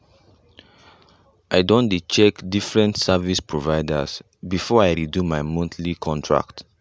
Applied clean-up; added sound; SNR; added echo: none; none; none; none.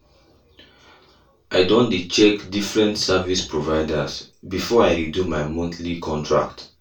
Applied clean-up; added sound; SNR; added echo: none; none; none; reverberation time 0.2 s.